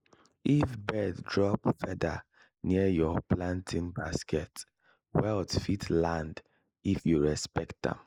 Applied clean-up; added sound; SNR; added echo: neural mask model Resemble Enhance denoiser.